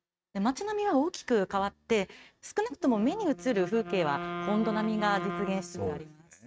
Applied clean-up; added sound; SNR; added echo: neural mask model RNNoise.